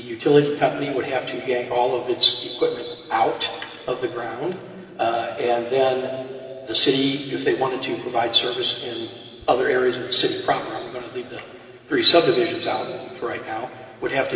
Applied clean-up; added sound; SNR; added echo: none; none; none; reverberation time 2.7 s.